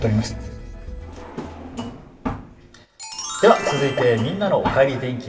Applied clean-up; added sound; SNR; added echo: none; Drawer open or close; 12 dB; reverberation time 1.8 s.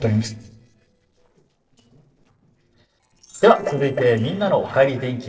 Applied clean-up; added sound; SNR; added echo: neural separator model SepFormer DNS4.